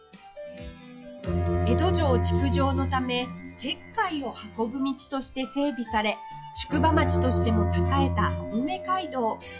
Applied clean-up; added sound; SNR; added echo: classical method log-MMSE.